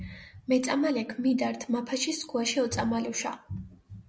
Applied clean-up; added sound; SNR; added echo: none; none; none; none.